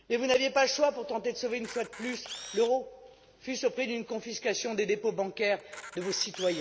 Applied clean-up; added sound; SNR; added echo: none; Camera; 18 dB; none.